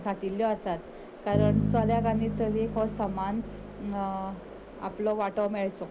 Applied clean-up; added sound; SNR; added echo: none; Bass guitar; 3 dB; none.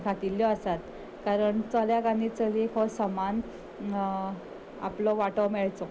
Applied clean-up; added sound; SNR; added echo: none; none; none; none.